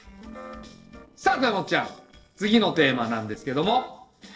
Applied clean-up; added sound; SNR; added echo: neural separator model SepFormer DNS4.